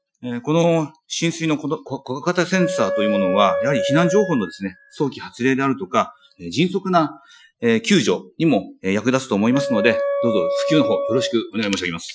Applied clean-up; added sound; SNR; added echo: classical method Wiener filter.